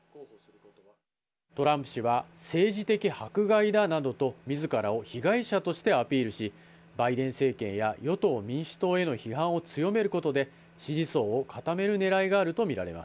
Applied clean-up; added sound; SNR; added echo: none; none; none; none.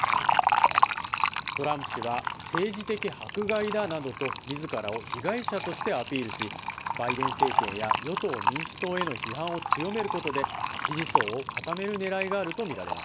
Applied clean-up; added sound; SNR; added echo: none; Fill (with liquid); -3 dB; none.